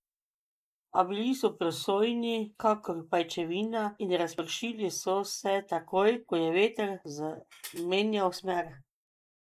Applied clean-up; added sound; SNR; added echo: neural mask model Resemble Enhance denoiser.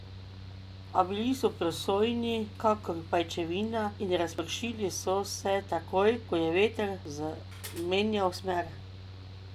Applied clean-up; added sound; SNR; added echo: none; Mechanical fan; 13 dB; none.